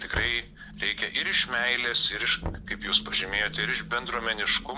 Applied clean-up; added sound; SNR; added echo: none; Knock; 14 dB; none.